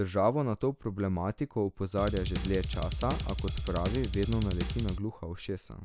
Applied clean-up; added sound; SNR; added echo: none; Drum kit; 2 dB; none.